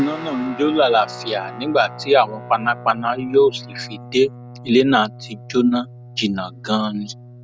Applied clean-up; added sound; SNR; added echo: none; Guitar; 16 dB; none.